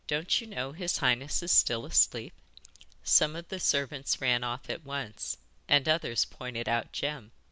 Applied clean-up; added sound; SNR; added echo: none; none; none; none.